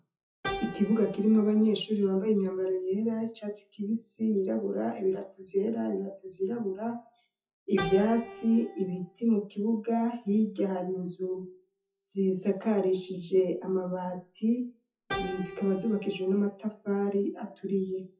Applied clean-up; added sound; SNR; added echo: classical method WPE with log-MMSE.